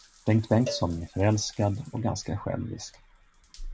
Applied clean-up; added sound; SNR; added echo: none; Drip / Trickle, dribble / Bathtub (filling or washing) / Water tap, faucet + Cowbell; 15 dB; none.